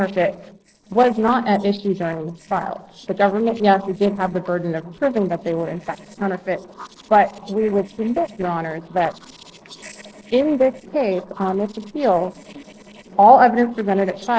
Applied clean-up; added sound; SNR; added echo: neural separator model SepFormer DNS4.